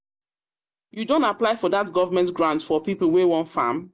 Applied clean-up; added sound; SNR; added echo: none; none; none; none.